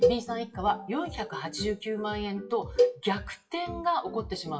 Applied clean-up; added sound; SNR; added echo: classical method WPE with log-MMSE.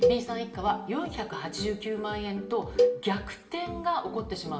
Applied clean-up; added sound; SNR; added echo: none; Cowbell; -1 dB; reverberation time 1.3 s.